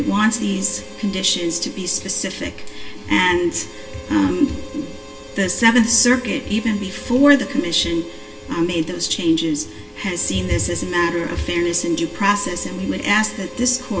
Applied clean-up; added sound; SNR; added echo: none; Harmonica; 20 dB; reverberation time 0.2 s.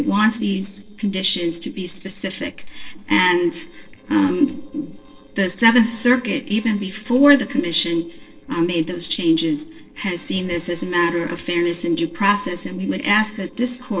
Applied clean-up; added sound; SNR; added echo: neural separator model SepFormer DNS4.